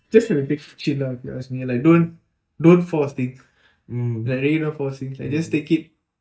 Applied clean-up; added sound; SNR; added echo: neural mask model DeepFilterNet 3.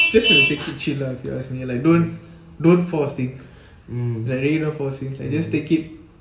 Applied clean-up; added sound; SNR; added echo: none; Vehicle horn, car horn, honking; 6 dB; reverberation time 0.7 s.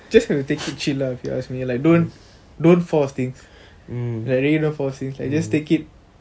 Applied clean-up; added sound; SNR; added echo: none; none; none; none.